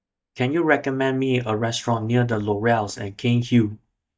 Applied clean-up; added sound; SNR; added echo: neural mask model DeepFilterNet 3.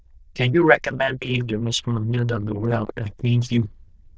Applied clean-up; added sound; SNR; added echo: neural diffusion model UNIVERSE++.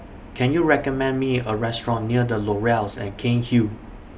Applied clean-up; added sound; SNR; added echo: none; none; none; none.